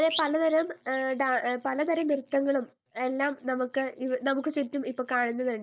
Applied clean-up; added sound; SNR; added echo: neural mask model DeepFilterNet 3.